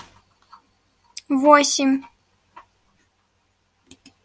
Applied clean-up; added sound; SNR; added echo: none; none; none; none.